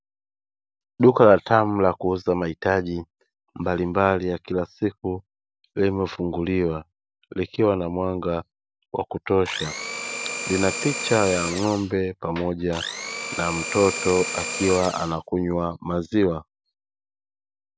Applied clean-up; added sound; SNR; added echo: none; Domestic sounds, home sounds; 6 dB; none.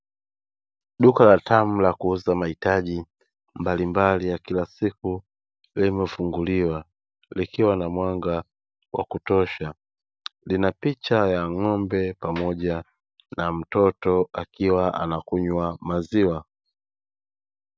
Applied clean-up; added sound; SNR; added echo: none; none; none; none.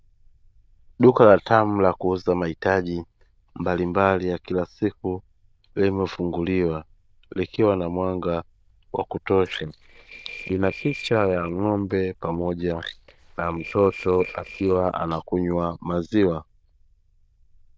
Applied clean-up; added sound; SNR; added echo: neural diffusion model UNIVERSE++.